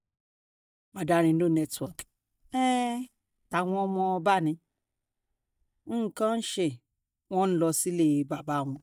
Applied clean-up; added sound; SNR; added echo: neural mask model DeepFilterNet 3.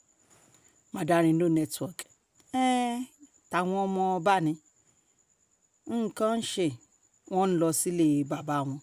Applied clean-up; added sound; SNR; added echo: none; none; none; none.